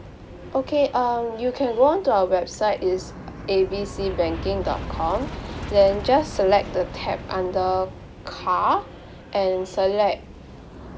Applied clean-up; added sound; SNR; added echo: none; Aircraft; 12 dB; none.